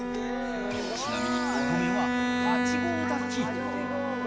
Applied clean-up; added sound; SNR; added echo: none; Bowed string instrument; -3 dB; none.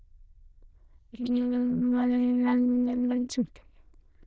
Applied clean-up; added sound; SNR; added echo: neural diffusion model UNIVERSE++.